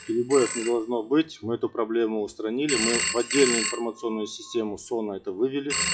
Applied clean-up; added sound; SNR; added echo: classical method WPE with log-MMSE.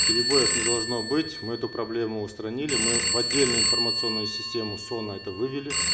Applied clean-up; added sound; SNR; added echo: none; Telephone; -2 dB; reverberation time 2.6 s.